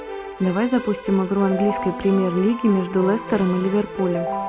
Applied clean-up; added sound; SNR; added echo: none; Keyboard (musical); 9 dB; none.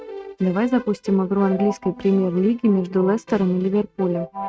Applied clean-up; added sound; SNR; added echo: neural mask model RNNoise.